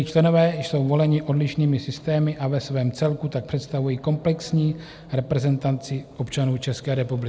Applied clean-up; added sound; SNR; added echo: none; none; none; none.